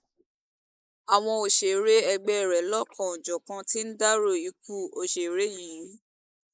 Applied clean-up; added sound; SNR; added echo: neural mask model Resemble Enhance denoiser.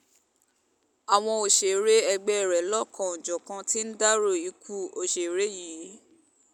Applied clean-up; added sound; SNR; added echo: none; none; none; none.